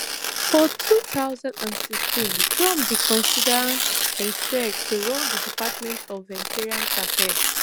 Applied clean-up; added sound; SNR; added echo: none; Tearing; -2 dB; none.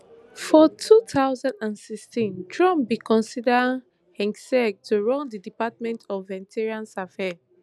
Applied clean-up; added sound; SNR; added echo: none; none; none; none.